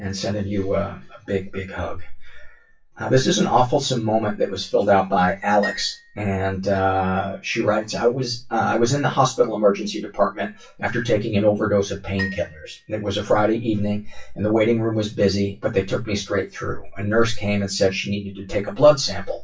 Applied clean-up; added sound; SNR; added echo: classical method WPE with log-MMSE.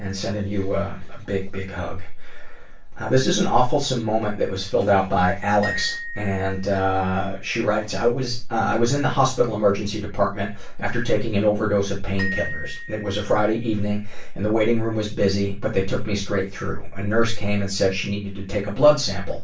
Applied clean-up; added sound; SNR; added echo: none; Glockenspiel; 15 dB; reverberation time 0.3 s.